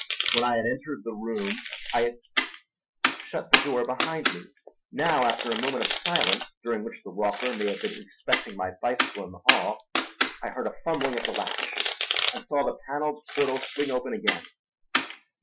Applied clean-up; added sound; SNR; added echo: classical method Wiener filter.